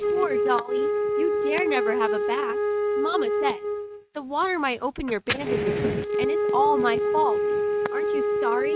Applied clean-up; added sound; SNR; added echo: neural mask model RNNoise.